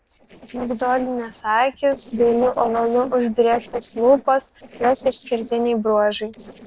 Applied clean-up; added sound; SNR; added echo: neural separator model SepFormer DNS4.